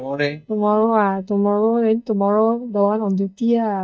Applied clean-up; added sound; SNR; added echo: neural mask model DeepFilterNet 3.